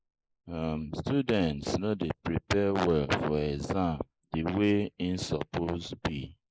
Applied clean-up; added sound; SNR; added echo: neural mask model Resemble Enhance denoiser.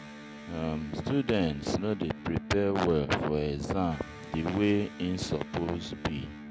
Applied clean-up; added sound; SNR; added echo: none; Electric guitar; 13 dB; none.